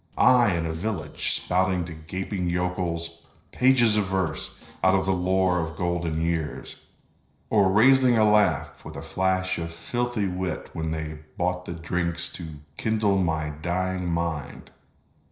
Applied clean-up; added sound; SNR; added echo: neural separator model SepFormer DNS4.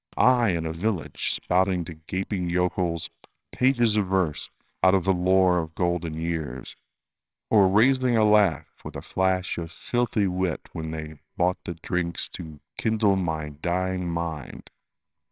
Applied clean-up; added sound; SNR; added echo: neural separator model SepFormer WHAMR!.